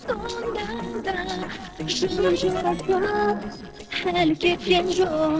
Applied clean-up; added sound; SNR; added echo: neural separator model SepFormer DNS4.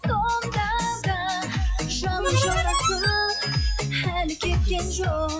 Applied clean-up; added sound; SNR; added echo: classical method log-MMSE.